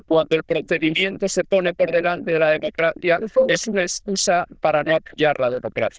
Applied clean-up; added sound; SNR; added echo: neural diffusion model UNIVERSE++.